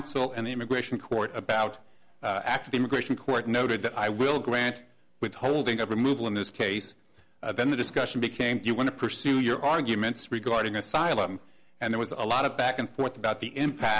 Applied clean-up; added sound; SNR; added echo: none; none; none; none.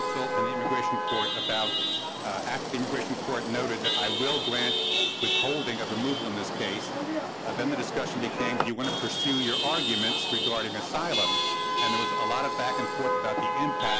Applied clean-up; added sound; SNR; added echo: none; Chatter / Traffic noise, roadway noise / Vehicle horn, car horn, honking / Engine; -3 dB; none.